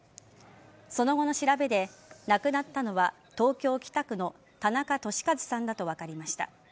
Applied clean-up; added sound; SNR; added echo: none; none; none; none.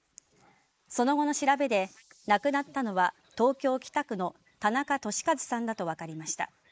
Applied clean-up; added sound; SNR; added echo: neural mask model Resemble Enhance denoiser.